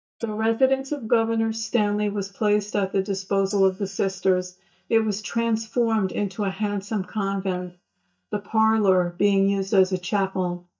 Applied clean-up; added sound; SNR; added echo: neural mask model DeepFilterNet 3.